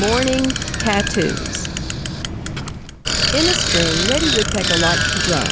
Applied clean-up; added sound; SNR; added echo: none; Bicycle; -2 dB; none.